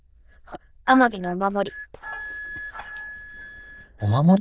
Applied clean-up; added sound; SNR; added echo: neural diffusion model UNIVERSE++.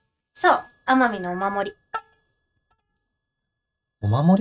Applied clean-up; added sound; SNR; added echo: neural mask model RNNoise.